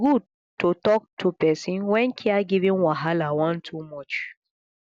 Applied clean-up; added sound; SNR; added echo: none; none; none; none.